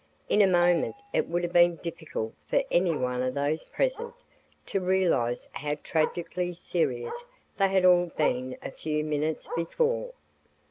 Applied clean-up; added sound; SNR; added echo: none; Bell + Bark; 16 dB; none.